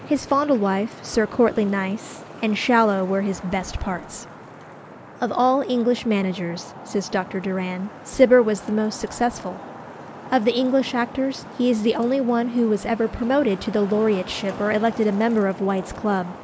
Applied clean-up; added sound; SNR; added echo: none; Traffic noise, roadway noise; 16 dB; none.